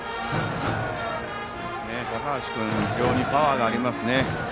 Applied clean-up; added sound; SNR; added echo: none; none; none; none.